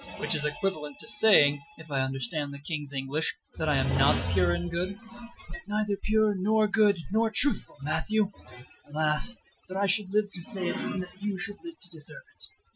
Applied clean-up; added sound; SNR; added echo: classical method Wiener filter.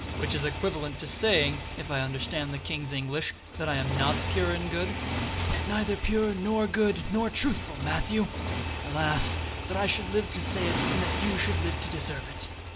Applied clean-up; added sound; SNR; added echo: none; Motorcycle + Slam; 2 dB; none.